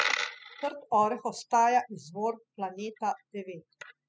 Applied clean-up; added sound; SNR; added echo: classical method spectral subtraction.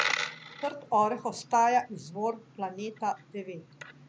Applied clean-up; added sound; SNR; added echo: none; Coin (dropping); 8 dB; none.